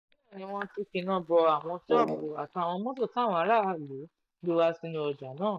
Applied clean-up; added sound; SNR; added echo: neural mask model DeepFilterNet 3.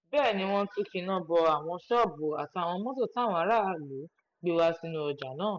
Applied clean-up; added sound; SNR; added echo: none; none; none; none.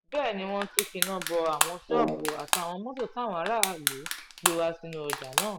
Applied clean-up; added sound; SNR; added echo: none; Brass instrument + Crushing; 0 dB; none.